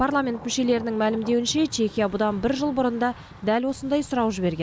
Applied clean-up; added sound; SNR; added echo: none; none; none; none.